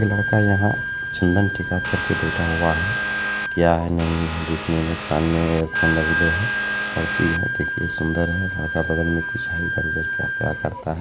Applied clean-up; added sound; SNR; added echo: none; Vehicle + Wind instrument, woodwind instrument; 3 dB; none.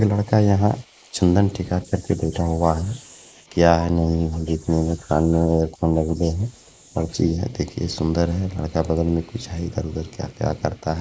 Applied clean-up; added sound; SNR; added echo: neural mask model Resemble Enhance denoiser.